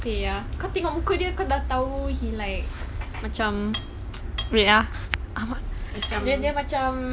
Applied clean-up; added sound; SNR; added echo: none; Cutlery, silverware; 13 dB; none.